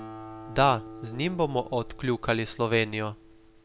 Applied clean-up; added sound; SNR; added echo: none; Acoustic guitar; 16 dB; none.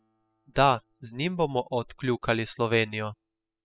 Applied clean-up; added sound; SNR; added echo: classical method spectral subtraction.